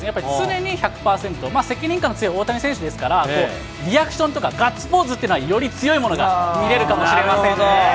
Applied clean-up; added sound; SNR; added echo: none; none; none; none.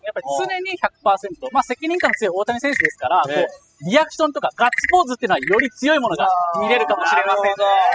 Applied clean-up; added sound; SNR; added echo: classical method spectral subtraction.